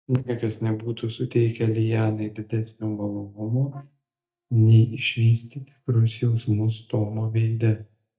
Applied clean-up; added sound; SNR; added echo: neural mask model DeepFilterNet 3.